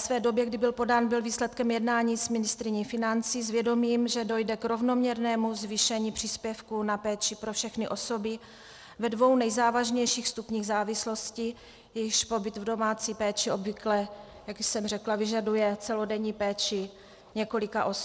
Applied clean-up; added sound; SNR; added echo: none; none; none; none.